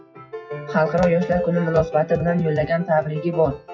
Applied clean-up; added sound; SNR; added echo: classical method WPE with log-MMSE.